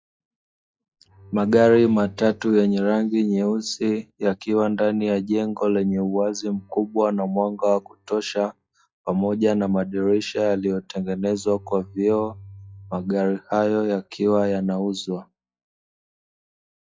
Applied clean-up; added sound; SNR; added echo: classical method log-MMSE.